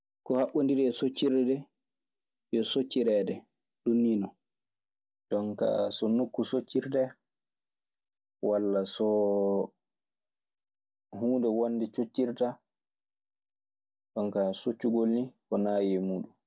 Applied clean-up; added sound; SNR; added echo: none; none; none; none.